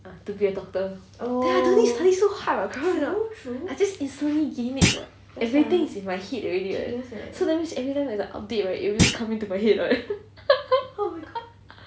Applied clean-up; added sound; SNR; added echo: none; Thump, thud; -1 dB; none.